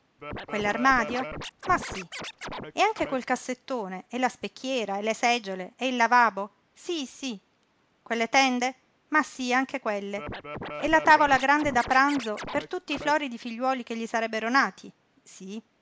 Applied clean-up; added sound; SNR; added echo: none; Scratching (performance technique); 10 dB; none.